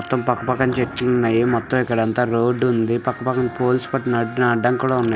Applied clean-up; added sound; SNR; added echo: none; Thunder / Rain + Packing tape, duct tape / Tearing; 19 dB; none.